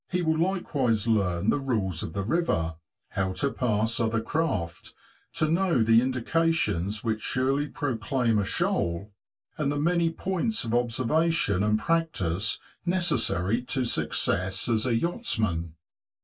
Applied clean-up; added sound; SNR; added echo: none; none; none; reverberation time 0.1 s.